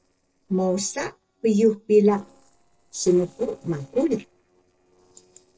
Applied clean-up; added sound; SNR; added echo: neural separator model SepFormer DNS4.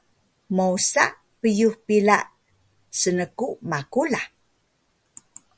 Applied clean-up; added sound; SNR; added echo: none; none; none; none.